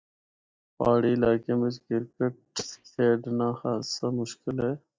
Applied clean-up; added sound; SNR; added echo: neural mask model DeepFilterNet 3.